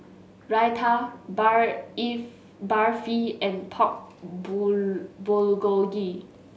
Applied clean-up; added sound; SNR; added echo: none; none; none; none.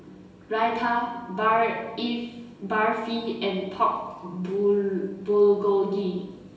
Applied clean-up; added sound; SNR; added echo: none; none; none; reverberation time 0.9 s.